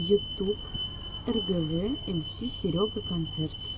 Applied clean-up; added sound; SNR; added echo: none; Alarm; 8 dB; none.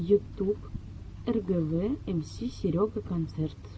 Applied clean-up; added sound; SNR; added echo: none; none; none; none.